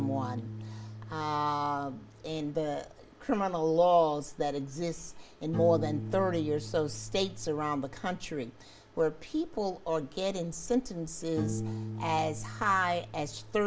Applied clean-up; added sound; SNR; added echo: none; Piano; 10 dB; none.